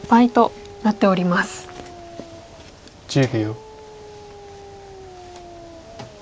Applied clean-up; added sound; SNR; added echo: none; Dog; 19 dB; none.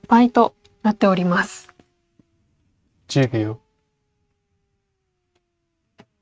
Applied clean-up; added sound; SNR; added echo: neural mask model RNNoise.